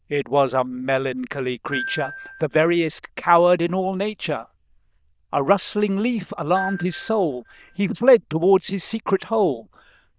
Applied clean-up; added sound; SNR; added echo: neural diffusion model UNIVERSE++.